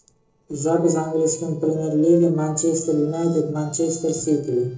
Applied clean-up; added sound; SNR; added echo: neural separator model SepFormer DNS4.